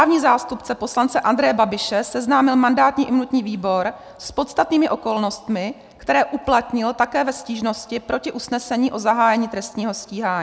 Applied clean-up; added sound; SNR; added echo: none; none; none; none.